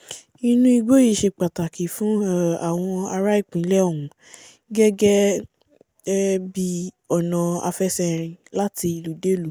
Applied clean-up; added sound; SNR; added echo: none; none; none; none.